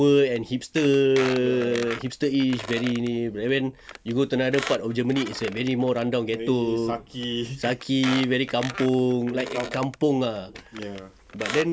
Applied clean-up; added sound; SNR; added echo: none; Squeak; 14 dB; none.